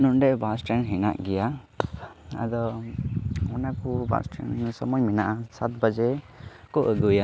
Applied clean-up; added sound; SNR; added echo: none; none; none; none.